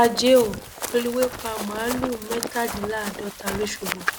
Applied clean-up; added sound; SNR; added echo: none; Run; 8 dB; none.